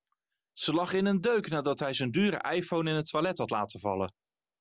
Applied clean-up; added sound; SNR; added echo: none; none; none; none.